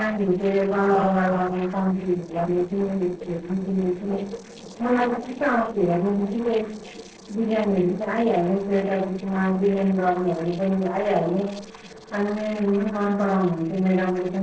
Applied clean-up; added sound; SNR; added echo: neural separator model SepFormer DNS4.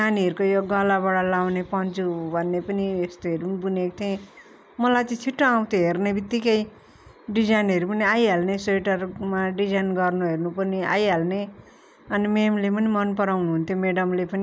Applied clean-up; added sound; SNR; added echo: none; none; none; none.